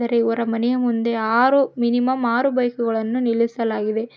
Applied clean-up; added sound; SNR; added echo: none; none; none; none.